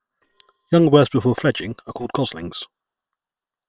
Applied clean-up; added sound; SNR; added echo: neural separator model SepFormer WHAM!.